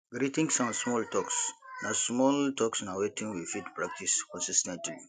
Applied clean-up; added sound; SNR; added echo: none; none; none; none.